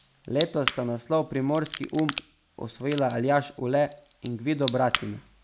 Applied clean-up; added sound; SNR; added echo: none; Crack / Crackle; 8 dB; none.